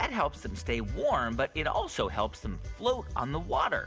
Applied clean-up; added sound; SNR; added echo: none; none; none; none.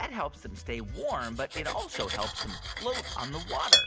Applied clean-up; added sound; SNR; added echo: none; Cutlery, silverware; -2 dB; none.